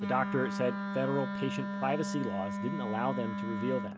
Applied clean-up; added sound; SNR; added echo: none; Wind instrument, woodwind instrument; 2 dB; reverberation time 0.3 s.